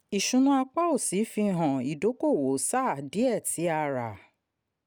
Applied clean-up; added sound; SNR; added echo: none; none; none; none.